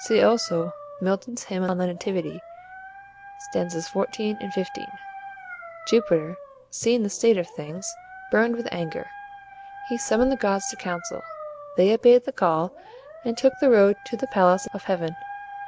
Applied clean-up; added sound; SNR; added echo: none; Dog; 16 dB; none.